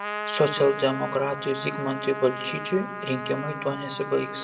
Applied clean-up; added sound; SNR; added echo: none; Trumpet; 7 dB; reverberation time 1.0 s.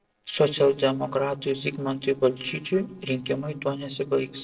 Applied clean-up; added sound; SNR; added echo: neural separator model SepFormer DNS4.